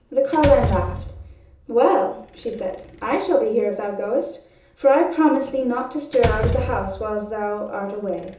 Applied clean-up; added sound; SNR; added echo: none; Slam; 9 dB; reverberation time 0.6 s.